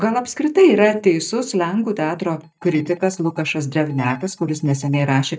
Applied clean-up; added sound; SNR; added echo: neural mask model DeepFilterNet 3.